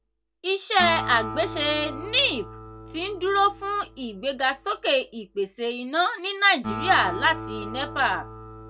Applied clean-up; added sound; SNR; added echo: none; Acoustic guitar; 11 dB; none.